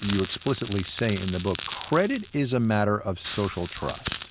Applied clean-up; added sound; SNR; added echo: none; Crackle; 12 dB; none.